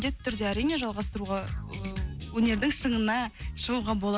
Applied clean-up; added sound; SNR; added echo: none; none; none; none.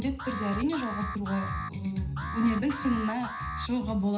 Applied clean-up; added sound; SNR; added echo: none; Alarm; 8 dB; reverberation time 0.5 s.